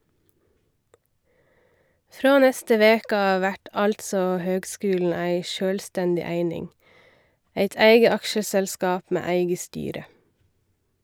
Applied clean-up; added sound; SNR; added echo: none; none; none; none.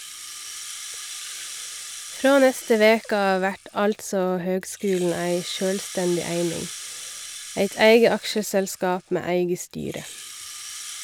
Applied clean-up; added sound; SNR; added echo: none; Rattle (instrument); 14 dB; none.